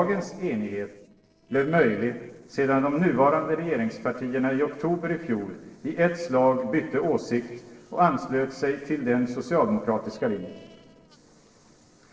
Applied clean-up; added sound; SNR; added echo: neural separator model SepFormer DNS4.